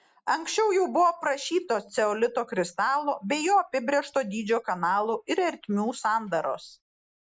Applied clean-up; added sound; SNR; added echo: neural mask model Resemble Enhance denoiser.